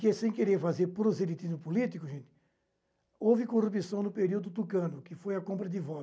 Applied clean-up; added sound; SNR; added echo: none; none; none; none.